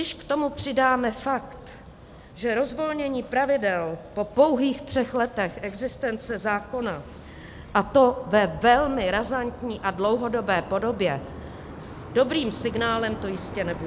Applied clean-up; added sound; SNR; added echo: none; Chirp, tweet; 15 dB; none.